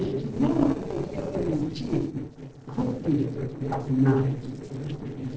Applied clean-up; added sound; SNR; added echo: neural separator model SepFormer DNS4.